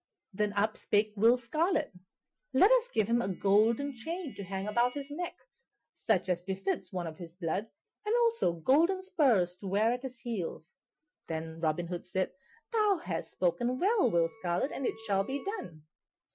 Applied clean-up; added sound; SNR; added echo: classical method Wiener filter.